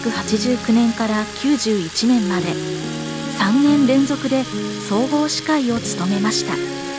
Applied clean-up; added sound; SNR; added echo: none; Fill (with liquid) / Water tap, faucet; 15 dB; none.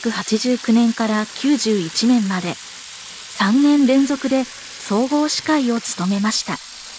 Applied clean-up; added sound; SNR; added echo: neural mask model Resemble Enhance denoiser.